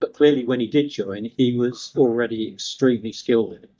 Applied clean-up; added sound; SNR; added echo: neural mask model DeepFilterNet 3.